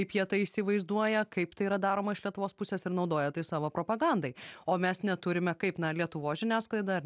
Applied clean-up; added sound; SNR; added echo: none; none; none; none.